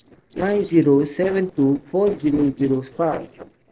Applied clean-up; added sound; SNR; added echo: neural separator model SepFormer DNS4.